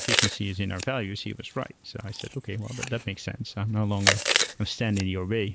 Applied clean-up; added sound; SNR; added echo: none; Chewing, mastication; 1 dB; none.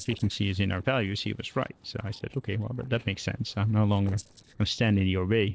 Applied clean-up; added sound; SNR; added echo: neural separator model SepFormer DNS4.